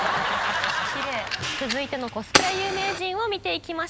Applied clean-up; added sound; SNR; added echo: none; Fire; 4 dB; none.